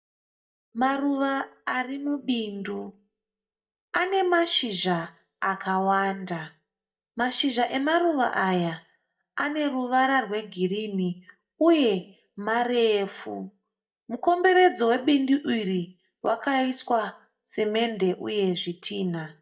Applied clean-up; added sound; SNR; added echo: neural mask model DeepFilterNet 3.